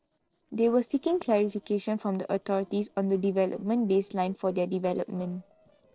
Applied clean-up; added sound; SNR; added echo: neural separator model SepFormer DNS4.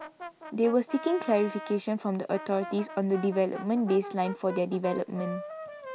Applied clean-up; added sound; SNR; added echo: none; Brass instrument; 13 dB; none.